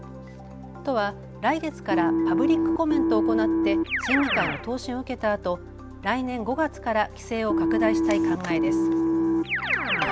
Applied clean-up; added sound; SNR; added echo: none; Keyboard (musical); -2 dB; none.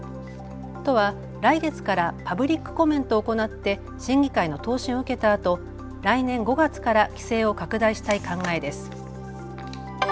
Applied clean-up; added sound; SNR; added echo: none; none; none; none.